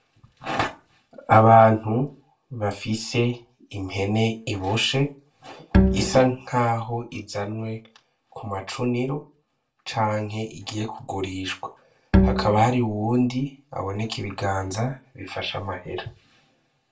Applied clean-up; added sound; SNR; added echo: none; Bowed string instrument; -2 dB; reverberation time 0.2 s.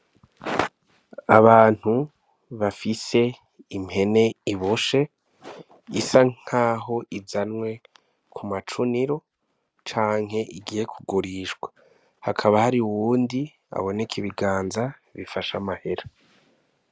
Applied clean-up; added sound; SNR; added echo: none; none; none; none.